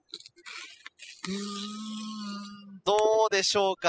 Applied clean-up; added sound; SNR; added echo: classical method spectral subtraction.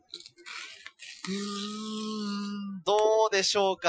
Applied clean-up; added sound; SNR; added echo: classical method Wiener filter.